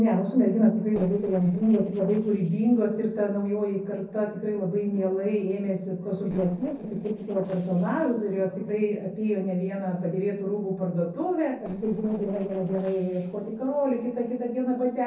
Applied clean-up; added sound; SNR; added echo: neural separator model SepFormer DNS4.